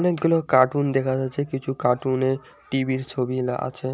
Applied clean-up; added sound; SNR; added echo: none; none; none; none.